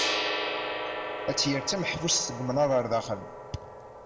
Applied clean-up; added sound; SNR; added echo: none; Gong; 3 dB; reverberation time 0.6 s.